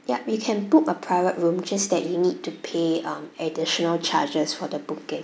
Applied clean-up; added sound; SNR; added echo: none; none; none; none.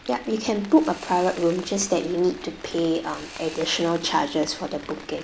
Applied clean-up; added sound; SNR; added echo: none; Rain + Sawing; 17 dB; none.